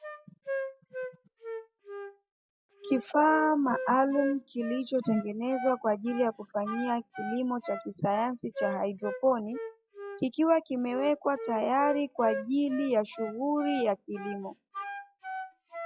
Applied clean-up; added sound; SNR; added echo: classical method log-MMSE.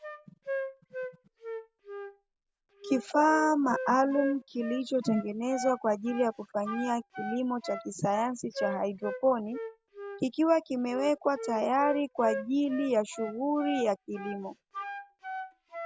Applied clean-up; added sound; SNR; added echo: none; Wind instrument, woodwind instrument; 10 dB; none.